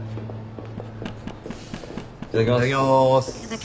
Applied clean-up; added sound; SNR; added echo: none; Knock; 16 dB; none.